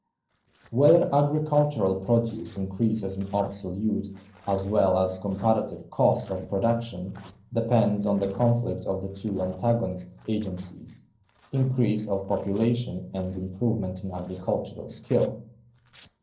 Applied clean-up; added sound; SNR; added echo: neural separator model SepFormer DNS4.